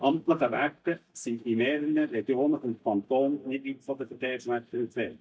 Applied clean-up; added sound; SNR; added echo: neural mask model DeepFilterNet 3.